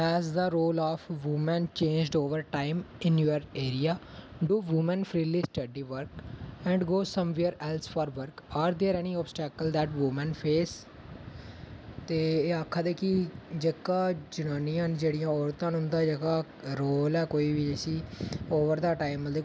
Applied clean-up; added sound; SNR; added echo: none; none; none; none.